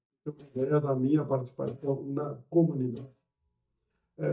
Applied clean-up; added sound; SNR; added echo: neural mask model DeepFilterNet 3.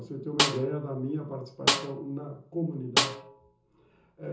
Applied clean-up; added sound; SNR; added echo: none; Snare drum; -3 dB; reverberation time 0.6 s.